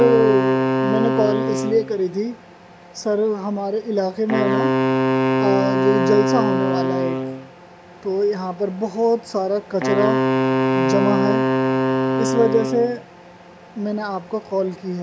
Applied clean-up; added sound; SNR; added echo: none; Wind instrument, woodwind instrument; -1 dB; none.